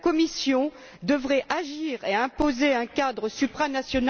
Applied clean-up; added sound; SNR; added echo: none; none; none; none.